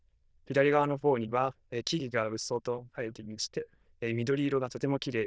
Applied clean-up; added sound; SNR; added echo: neural diffusion model UNIVERSE++.